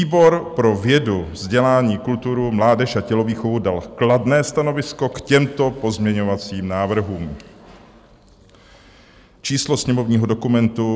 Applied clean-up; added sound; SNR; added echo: none; none; none; none.